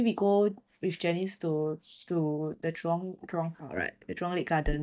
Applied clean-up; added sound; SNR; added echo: neural mask model DeepFilterNet 3.